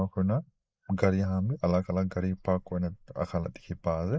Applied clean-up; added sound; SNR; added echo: neural mask model Resemble Enhance denoiser.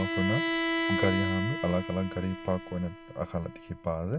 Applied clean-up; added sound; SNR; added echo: none; Bowed string instrument; 2 dB; none.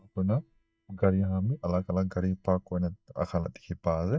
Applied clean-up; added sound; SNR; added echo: neural mask model DeepFilterNet 3.